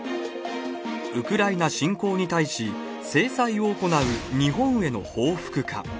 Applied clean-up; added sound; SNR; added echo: none; none; none; none.